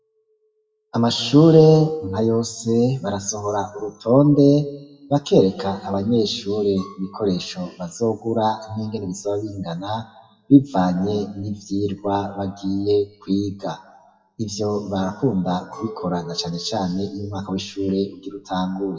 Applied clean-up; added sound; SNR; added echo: classical method WPE with log-MMSE.